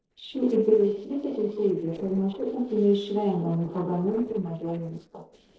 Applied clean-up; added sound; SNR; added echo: neural separator model SepFormer DNS4.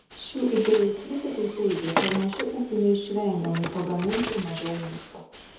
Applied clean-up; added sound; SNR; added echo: none; Bird; 8 dB; reverberation time 0.7 s.